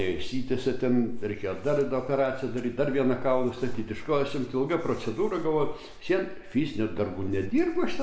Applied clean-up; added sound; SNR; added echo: none; none; none; none.